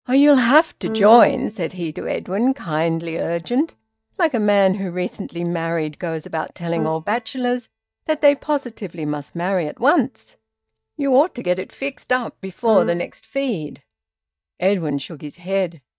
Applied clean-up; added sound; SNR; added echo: neural mask model DeepFilterNet 3.